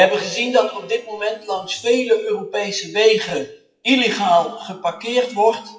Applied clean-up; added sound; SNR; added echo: classical method WPE with log-MMSE.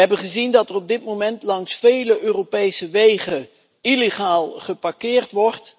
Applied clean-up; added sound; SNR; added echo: none; none; none; none.